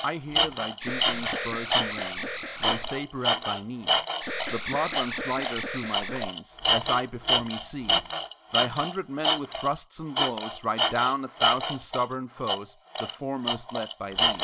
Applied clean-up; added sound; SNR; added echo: none; Tools + Alarm; -3 dB; none.